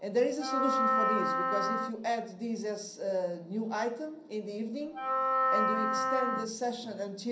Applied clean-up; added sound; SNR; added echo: none; Wind instrument, woodwind instrument; -4 dB; reverberation time 0.6 s.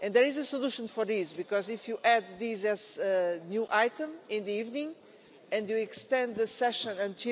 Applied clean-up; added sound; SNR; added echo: none; none; none; none.